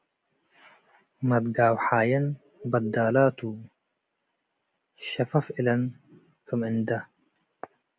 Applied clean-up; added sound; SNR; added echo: none; none; none; none.